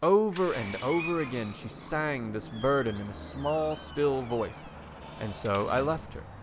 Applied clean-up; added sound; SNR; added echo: none; Door; 12 dB; none.